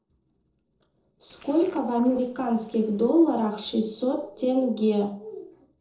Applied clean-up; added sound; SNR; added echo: neural separator model SepFormer DNS4.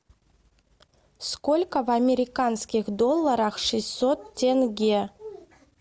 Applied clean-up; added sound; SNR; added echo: none; none; none; none.